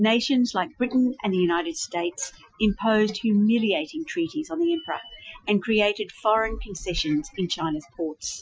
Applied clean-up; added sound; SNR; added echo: classical method Wiener filter.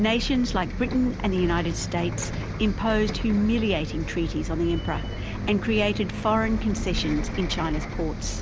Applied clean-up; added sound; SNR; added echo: none; Bus; 4 dB; none.